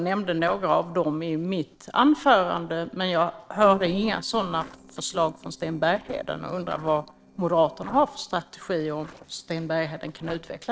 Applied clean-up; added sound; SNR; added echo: neural separator model SepFormer DNS4.